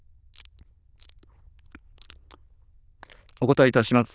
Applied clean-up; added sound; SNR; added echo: neural diffusion model UNIVERSE++.